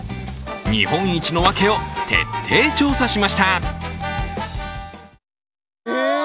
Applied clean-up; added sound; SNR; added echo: none; Fire; 14 dB; none.